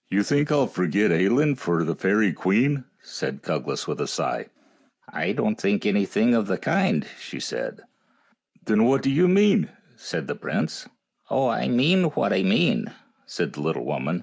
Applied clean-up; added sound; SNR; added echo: none; none; none; none.